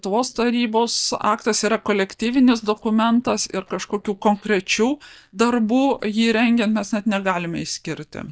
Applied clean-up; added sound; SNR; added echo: neural mask model DeepFilterNet 3.